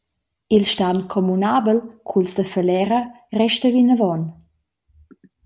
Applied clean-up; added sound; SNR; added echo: none; none; none; none.